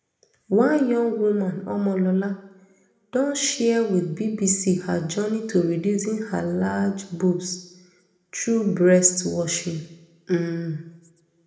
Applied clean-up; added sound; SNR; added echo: none; none; none; reverberation time 0.7 s.